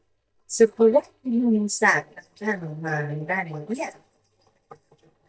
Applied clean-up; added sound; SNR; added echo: neural mask model DeepFilterNet 3.